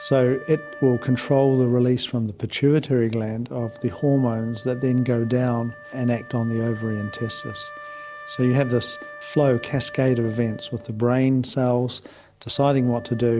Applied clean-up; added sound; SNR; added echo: none; Wind instrument, woodwind instrument; 19 dB; none.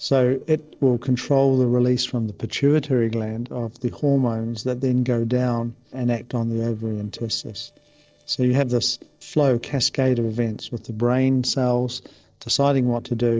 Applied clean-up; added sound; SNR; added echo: neural separator model SepFormer DNS4.